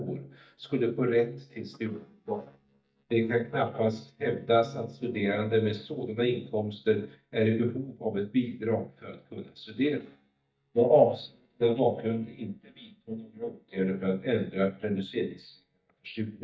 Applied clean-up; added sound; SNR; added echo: neural mask model DeepFilterNet 3.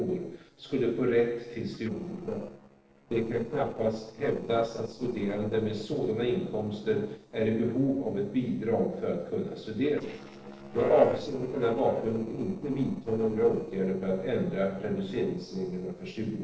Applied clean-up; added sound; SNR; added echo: neural separator model SepFormer DNS4.